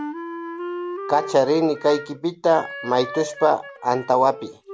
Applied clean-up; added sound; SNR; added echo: none; Wind instrument, woodwind instrument; 12 dB; none.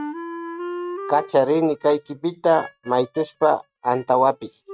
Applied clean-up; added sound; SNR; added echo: neural mask model RNNoise.